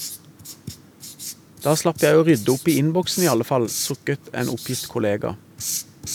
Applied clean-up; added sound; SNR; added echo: none; Writing; 11 dB; none.